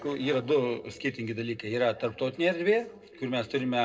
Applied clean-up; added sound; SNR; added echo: neural separator model SepFormer DNS4.